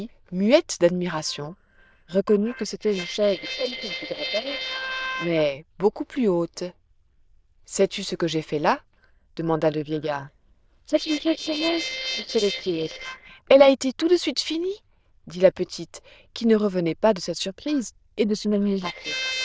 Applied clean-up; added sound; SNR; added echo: neural diffusion model UNIVERSE++.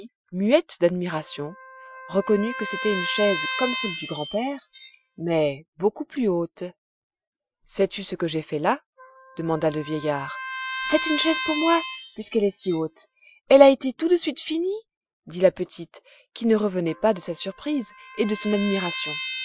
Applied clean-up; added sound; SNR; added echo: classical method Wiener filter.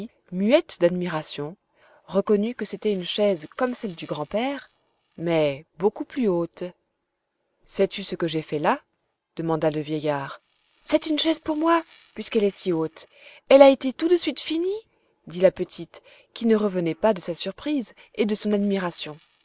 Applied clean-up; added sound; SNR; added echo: neural mask model Resemble Enhance denoiser.